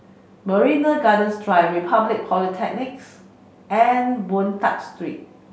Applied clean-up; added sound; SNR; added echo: none; none; none; none.